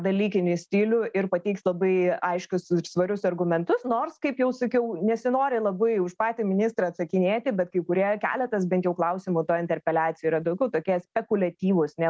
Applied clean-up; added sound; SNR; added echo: none; none; none; none.